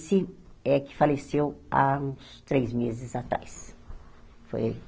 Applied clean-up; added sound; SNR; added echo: none; none; none; none.